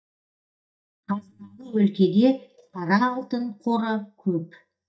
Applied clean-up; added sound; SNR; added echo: neural mask model DeepFilterNet 3.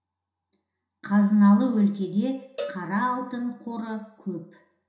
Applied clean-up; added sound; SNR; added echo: none; Cowbell; 16 dB; reverberation time 0.7 s.